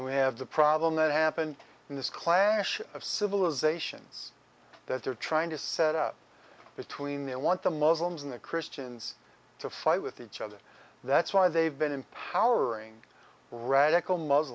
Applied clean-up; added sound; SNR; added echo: none; none; none; none.